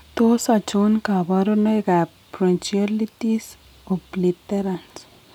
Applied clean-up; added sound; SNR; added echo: none; none; none; none.